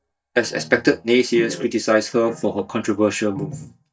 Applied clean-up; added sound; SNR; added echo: neural mask model DeepFilterNet 3.